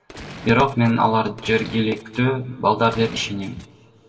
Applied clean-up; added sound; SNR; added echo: none; Gunshot, gunfire; 19 dB; reverberation time 1.3 s.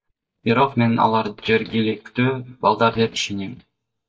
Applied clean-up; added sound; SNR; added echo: neural mask model DeepFilterNet 3.